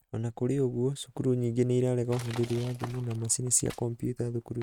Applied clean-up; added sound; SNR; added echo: neural mask model RNNoise.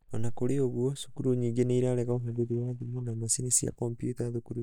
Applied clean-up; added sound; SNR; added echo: neural mask model DeepFilterNet 3.